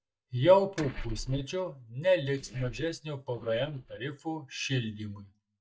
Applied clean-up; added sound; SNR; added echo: neural mask model DeepFilterNet 3.